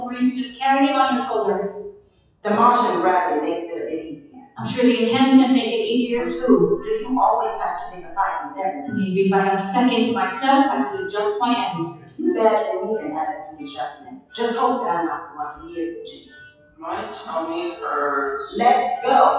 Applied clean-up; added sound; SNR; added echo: classical method WPE with log-MMSE.